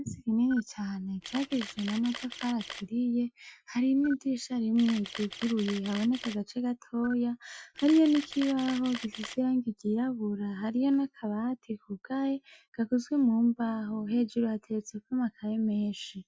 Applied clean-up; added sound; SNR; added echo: none; Camera; 14 dB; none.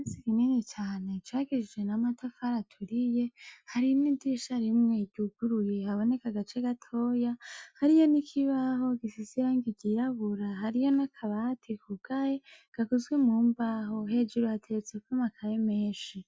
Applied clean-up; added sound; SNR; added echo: none; none; none; none.